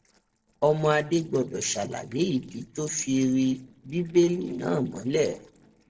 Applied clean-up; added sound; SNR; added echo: neural separator model SepFormer DNS4.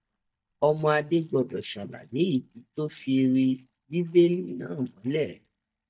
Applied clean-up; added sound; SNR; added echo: neural mask model DeepFilterNet 3.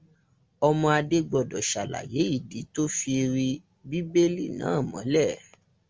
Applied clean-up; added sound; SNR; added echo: none; none; none; none.